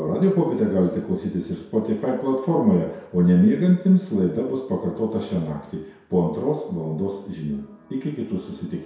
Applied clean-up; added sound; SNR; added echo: none; none; none; reverberation time 0.7 s.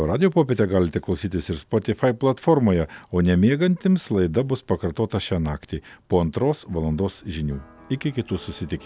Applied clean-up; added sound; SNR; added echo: none; none; none; none.